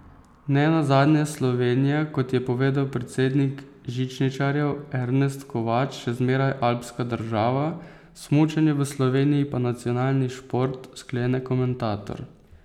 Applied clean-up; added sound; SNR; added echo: none; none; none; none.